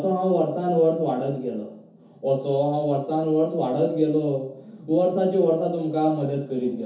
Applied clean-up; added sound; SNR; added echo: none; none; none; reverberation time 0.5 s.